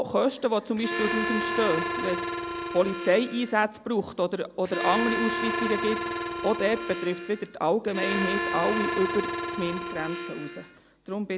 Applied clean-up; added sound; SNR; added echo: none; Harmonica; 3 dB; none.